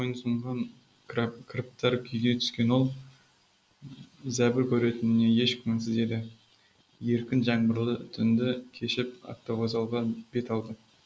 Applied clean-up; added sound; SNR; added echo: none; none; none; none.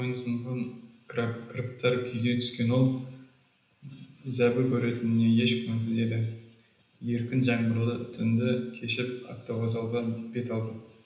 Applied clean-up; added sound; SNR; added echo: none; none; none; reverberation time 0.9 s.